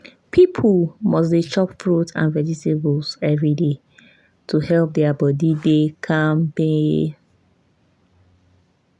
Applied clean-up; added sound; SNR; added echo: none; none; none; none.